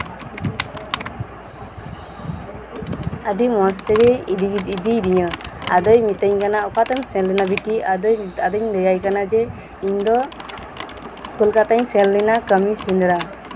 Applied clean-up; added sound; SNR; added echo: none; Computer keyboard; 16 dB; none.